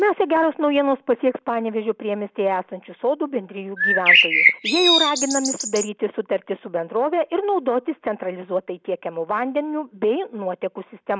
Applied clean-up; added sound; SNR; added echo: none; Bird; -5 dB; none.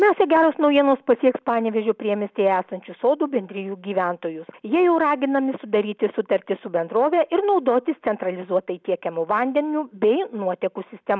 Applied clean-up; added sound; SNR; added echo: none; none; none; none.